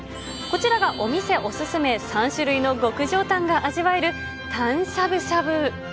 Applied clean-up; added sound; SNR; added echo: none; none; none; none.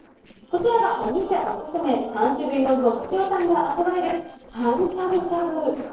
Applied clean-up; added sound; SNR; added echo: neural separator model SepFormer DNS4.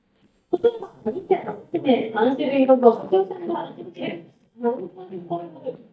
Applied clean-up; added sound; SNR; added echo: neural mask model DeepFilterNet 3.